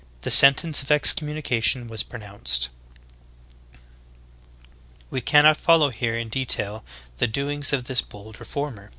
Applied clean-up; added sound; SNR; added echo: none; none; none; none.